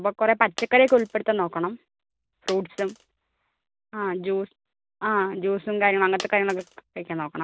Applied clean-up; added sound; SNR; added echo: none; Coin (dropping); 19 dB; none.